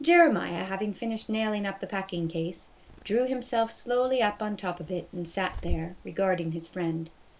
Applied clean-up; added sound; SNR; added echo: none; Bird; 14 dB; none.